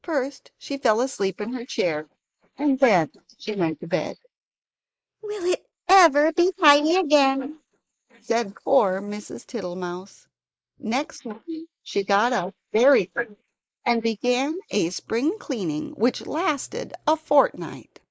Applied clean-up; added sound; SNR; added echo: neural mask model Resemble Enhance denoiser.